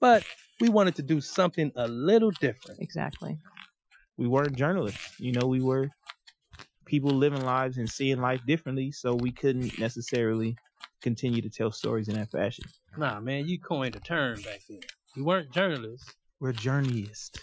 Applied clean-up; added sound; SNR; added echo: classical method Wiener filter.